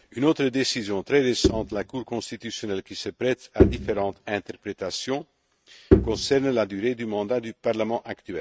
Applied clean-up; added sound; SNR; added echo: neural mask model RNNoise.